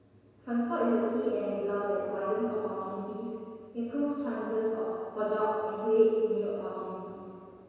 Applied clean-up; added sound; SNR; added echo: none; none; none; reverberation time 1.9 s.